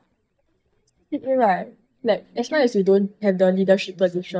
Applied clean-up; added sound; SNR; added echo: neural mask model DeepFilterNet 3.